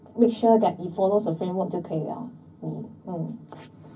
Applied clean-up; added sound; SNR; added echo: none; none; none; reverberation time 0.4 s.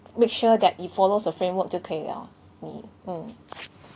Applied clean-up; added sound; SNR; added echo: none; none; none; none.